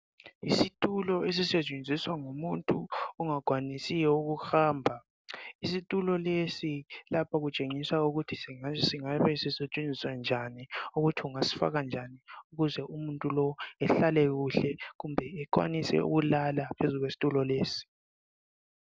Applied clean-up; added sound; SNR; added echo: none; none; none; none.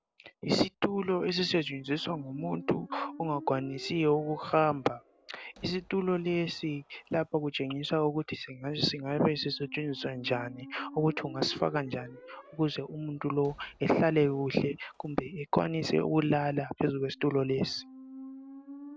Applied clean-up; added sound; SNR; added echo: none; Squeak; 19 dB; none.